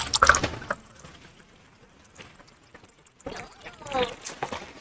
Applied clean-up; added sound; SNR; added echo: neural mask model RNNoise.